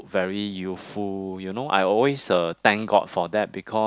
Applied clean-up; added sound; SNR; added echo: none; none; none; none.